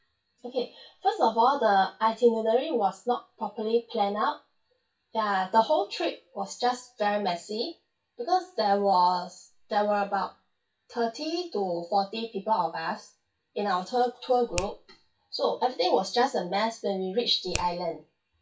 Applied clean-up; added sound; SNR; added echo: classical method WPE with log-MMSE.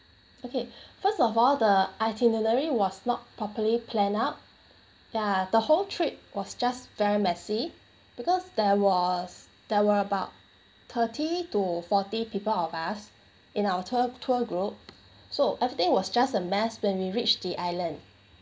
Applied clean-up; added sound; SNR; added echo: none; none; none; none.